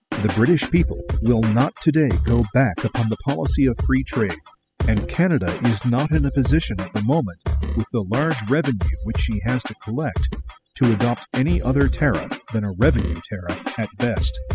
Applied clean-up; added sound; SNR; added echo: classical method spectral subtraction.